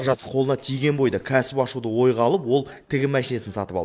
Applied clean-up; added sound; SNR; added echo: neural mask model Resemble Enhance denoiser.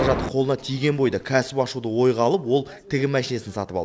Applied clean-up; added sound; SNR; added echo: none; Fireworks; 13 dB; none.